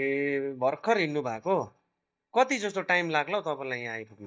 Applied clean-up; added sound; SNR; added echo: neural mask model DeepFilterNet 3.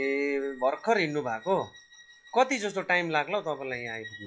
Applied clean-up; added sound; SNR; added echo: classical method log-MMSE.